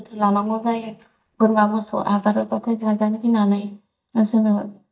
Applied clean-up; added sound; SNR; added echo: neural mask model DeepFilterNet 3.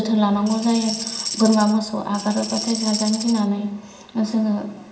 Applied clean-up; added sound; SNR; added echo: none; Tambourine; 8 dB; reverberation time 1.7 s.